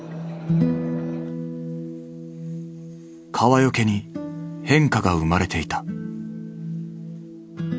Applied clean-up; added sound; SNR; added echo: none; none; none; none.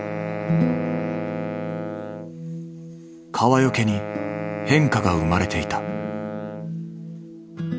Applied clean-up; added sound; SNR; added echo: none; Wind instrument, woodwind instrument; 7 dB; none.